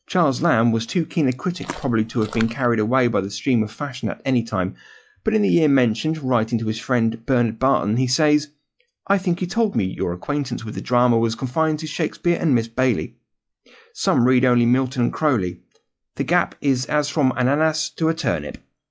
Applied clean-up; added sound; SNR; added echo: classical method log-MMSE.